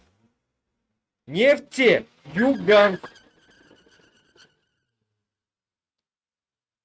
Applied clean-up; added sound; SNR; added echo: neural mask model RNNoise.